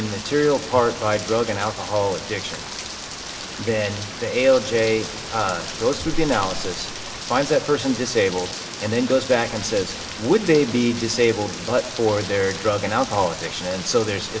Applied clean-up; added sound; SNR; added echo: none; Rain; 10 dB; reverberation time 1.6 s.